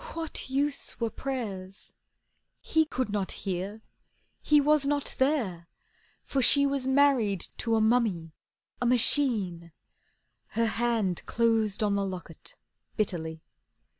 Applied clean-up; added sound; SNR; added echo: none; none; none; none.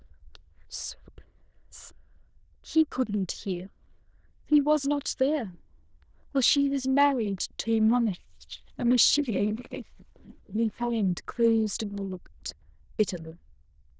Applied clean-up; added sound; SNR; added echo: neural diffusion model UNIVERSE++.